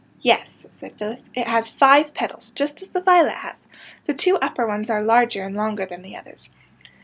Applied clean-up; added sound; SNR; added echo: none; none; none; none.